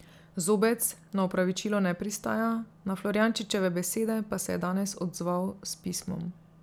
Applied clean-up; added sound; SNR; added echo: none; none; none; none.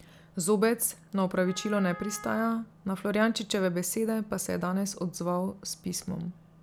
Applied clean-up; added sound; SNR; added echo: none; Wind instrument, woodwind instrument; 17 dB; none.